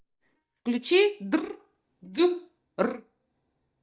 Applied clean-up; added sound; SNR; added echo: neural mask model DeepFilterNet 3.